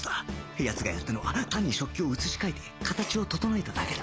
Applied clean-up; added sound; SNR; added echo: none; none; none; none.